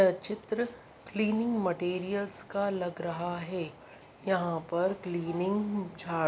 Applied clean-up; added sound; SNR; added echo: none; none; none; none.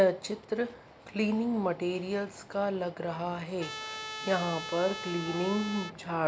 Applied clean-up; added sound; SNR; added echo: none; Trumpet; 9 dB; none.